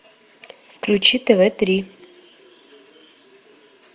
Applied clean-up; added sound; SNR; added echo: none; none; none; none.